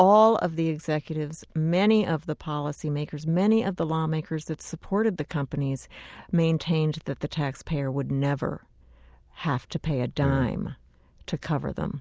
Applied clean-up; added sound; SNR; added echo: none; none; none; none.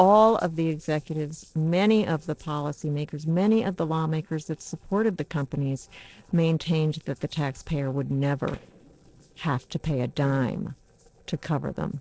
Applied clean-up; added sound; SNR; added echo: neural separator model SepFormer DNS4.